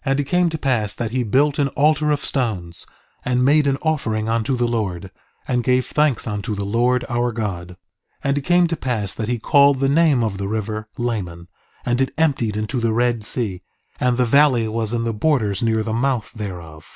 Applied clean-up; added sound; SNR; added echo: none; none; none; none.